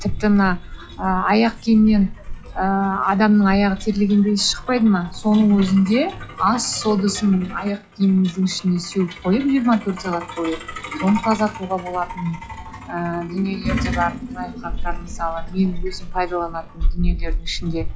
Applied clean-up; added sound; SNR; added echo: classical method log-MMSE.